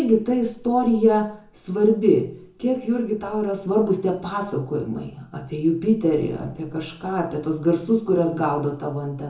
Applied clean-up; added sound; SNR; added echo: none; none; none; reverberation time 0.6 s.